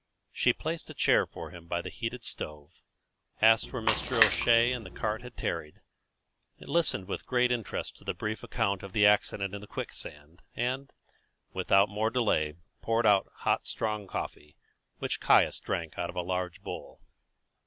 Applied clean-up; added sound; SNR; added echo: none; Splash, splatter; -1 dB; none.